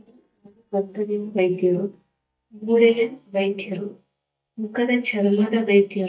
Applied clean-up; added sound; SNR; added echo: neural mask model DeepFilterNet 3.